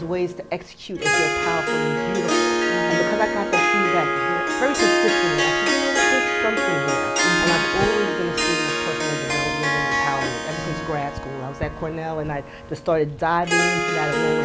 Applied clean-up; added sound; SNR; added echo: none; Harp; -4 dB; none.